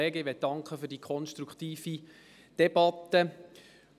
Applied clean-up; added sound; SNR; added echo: none; none; none; none.